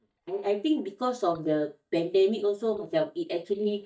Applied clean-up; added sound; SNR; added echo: neural mask model DeepFilterNet 3.